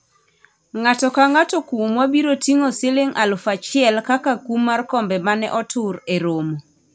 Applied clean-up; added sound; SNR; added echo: none; none; none; none.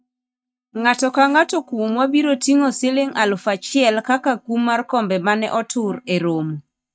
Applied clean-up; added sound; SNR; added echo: neural mask model DeepFilterNet 3.